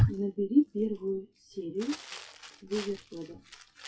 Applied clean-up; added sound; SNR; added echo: classical method WPE with log-MMSE.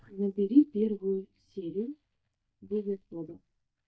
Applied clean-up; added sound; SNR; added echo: neural mask model DeepFilterNet 3.